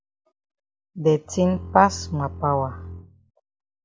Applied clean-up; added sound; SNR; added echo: none; Bowed string instrument; 12 dB; none.